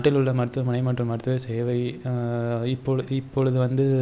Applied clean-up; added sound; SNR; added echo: none; none; none; none.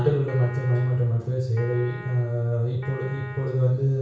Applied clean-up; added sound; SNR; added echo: none; Piano; 18 dB; reverberation time 0.6 s.